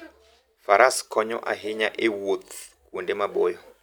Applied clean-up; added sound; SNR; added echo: none; none; none; none.